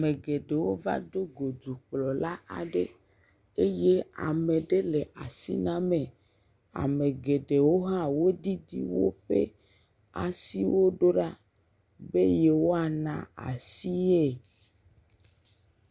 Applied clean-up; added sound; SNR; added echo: none; none; none; none.